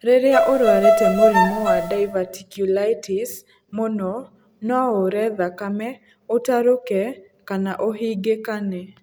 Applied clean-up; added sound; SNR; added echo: none; Bowed string instrument; -4 dB; none.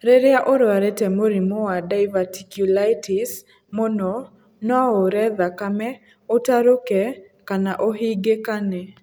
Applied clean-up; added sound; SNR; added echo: none; none; none; none.